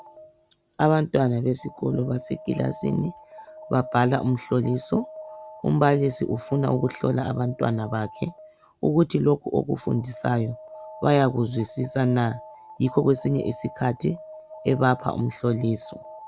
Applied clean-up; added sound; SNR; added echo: none; Alarm; 18 dB; none.